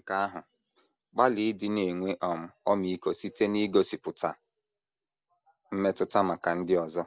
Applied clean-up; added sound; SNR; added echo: none; none; none; none.